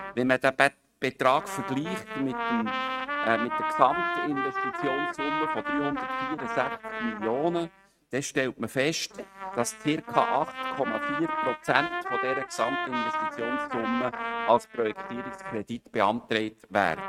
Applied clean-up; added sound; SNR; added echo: neural mask model RNNoise.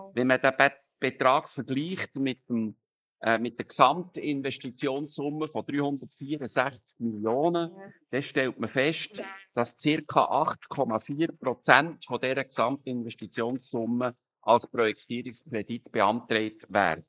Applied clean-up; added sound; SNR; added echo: neural mask model Resemble Enhance denoiser.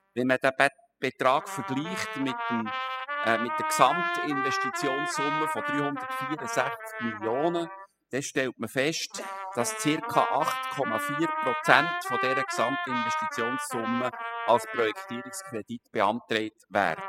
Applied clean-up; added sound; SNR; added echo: classical method spectral subtraction.